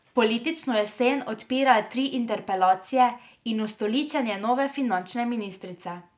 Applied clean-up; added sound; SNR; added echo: none; none; none; none.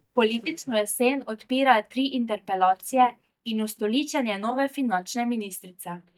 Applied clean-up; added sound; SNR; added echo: neural mask model DeepFilterNet 3.